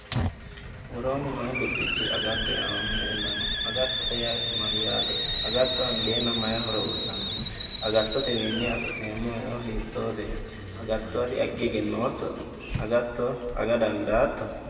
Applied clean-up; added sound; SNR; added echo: none; Hiss; 1 dB; reverberation time 2.2 s.